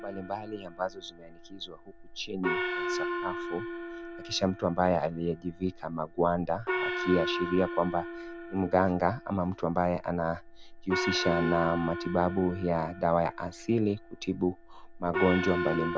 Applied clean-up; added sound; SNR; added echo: none; Gong; 6 dB; none.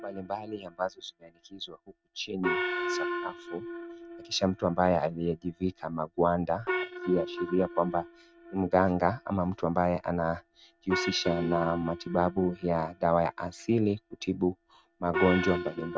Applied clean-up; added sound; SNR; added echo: neural mask model RNNoise.